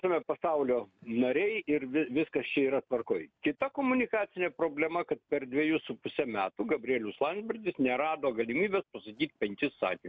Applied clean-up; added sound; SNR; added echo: none; none; none; none.